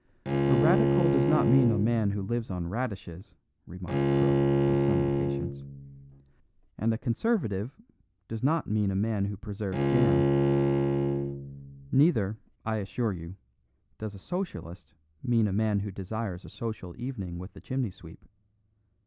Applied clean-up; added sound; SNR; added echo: none; Bowed string instrument; -3 dB; none.